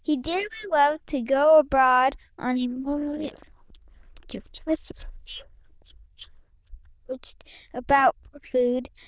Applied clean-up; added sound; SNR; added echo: neural diffusion model UNIVERSE++.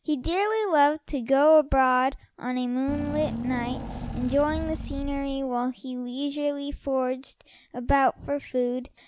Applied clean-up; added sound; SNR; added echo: none; Engine / Car; 7 dB; none.